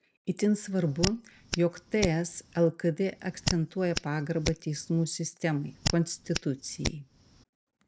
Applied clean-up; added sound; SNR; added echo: none; Hands; 7 dB; none.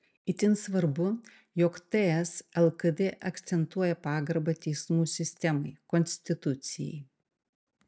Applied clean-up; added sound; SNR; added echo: none; none; none; none.